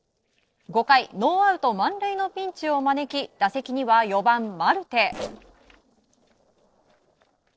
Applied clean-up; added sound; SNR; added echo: neural separator model SepFormer DNS4.